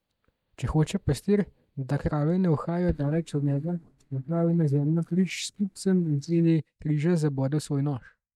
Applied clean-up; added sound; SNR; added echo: neural mask model DeepFilterNet 3.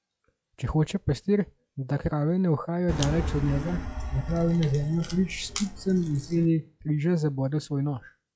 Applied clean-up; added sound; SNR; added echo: classical method log-MMSE.